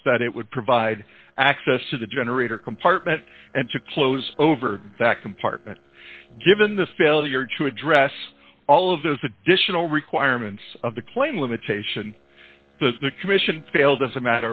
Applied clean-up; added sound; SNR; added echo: neural separator model SepFormer DNS4.